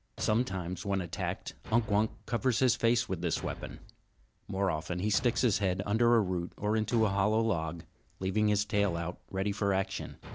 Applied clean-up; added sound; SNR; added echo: none; Thump, thud; 18 dB; none.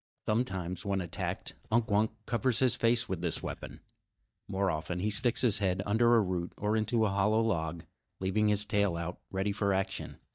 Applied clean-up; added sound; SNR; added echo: neural mask model DeepFilterNet 3.